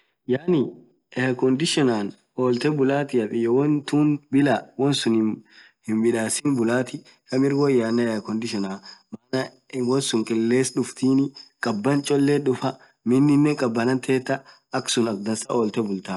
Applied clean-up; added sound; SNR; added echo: none; none; none; none.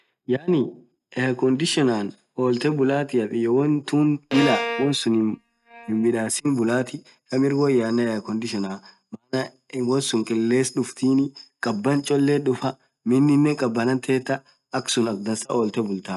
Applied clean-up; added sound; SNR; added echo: neural mask model RNNoise.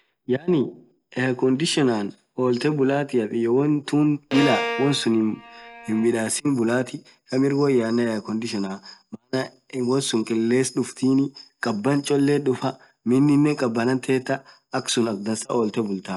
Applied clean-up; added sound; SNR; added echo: none; Bowed string instrument; 8 dB; none.